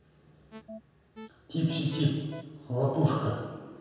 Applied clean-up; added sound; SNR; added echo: none; Alarm; 16 dB; reverberation time 1.2 s.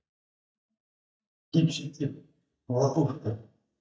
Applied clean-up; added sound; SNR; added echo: neural mask model DeepFilterNet 3.